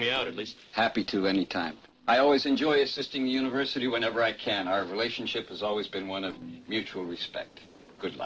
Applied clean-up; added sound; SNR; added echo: neural separator model SepFormer DNS4.